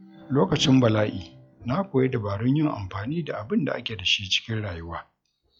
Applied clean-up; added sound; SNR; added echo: classical method log-MMSE.